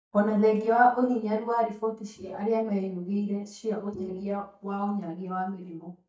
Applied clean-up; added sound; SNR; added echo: neural mask model DeepFilterNet 3.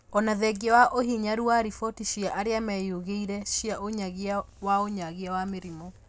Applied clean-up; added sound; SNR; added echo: none; none; none; none.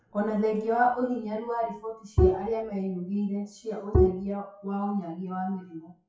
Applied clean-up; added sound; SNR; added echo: classical method WPE with log-MMSE.